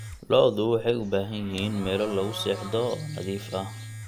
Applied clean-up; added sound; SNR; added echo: none; Livestock, farm animals, working animals + Domestic sounds, home sounds; 13 dB; none.